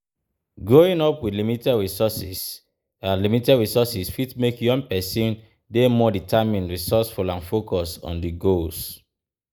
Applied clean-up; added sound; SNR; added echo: neural mask model Resemble Enhance denoiser.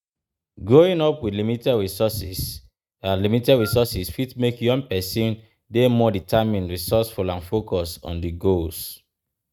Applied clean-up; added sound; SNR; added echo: neural mask model RNNoise.